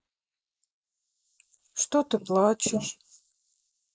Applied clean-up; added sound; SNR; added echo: neural mask model Resemble Enhance denoiser.